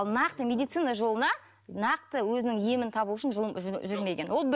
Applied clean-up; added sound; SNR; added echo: none; none; none; none.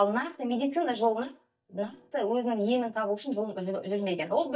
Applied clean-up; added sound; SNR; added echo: neural mask model DeepFilterNet 3.